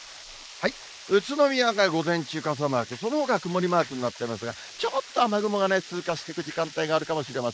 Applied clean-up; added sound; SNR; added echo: neural mask model Resemble Enhance denoiser.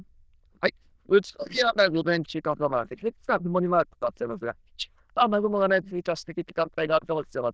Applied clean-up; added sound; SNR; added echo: neural diffusion model UNIVERSE++.